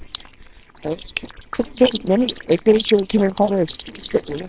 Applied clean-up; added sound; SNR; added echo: neural separator model SepFormer WHAMR!.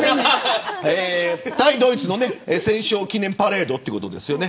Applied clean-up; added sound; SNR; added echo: none; none; none; none.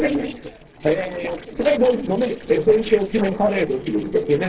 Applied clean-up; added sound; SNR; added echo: neural separator model SepFormer DNS4.